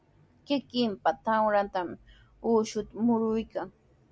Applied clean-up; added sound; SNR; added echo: none; none; none; none.